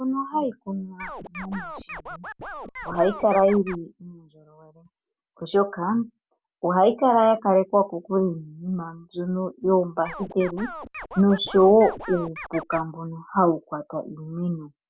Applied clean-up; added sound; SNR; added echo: none; Scratching (performance technique); 13 dB; none.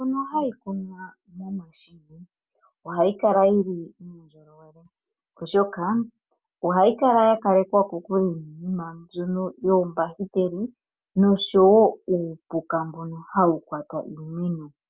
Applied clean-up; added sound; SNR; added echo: none; none; none; none.